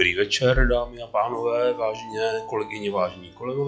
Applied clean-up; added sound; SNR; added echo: classical method log-MMSE.